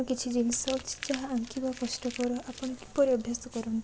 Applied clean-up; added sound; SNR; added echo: none; Crumpling, crinkling; 15 dB; none.